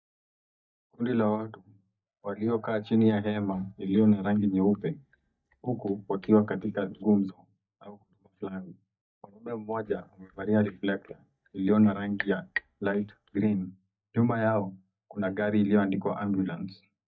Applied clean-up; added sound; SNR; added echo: neural mask model DeepFilterNet 3.